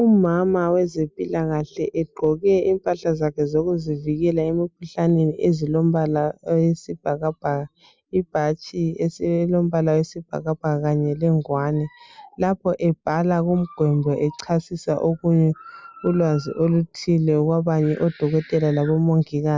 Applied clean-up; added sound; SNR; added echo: none; none; none; none.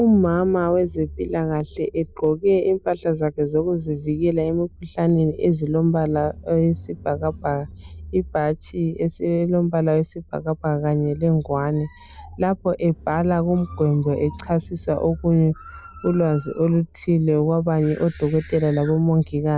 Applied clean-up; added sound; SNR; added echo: none; Engine / Car; 20 dB; none.